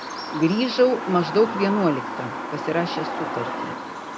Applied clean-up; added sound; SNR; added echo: none; Bird vocalization, bird call, bird song; 6 dB; none.